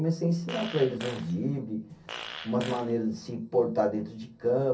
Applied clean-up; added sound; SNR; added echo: none; Fart; 13 dB; reverberation time 0.3 s.